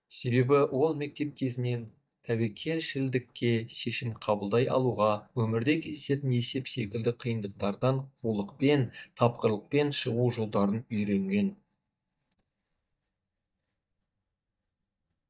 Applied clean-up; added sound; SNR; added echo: neural mask model DeepFilterNet 3.